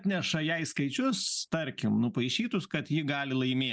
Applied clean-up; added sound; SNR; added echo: none; none; none; none.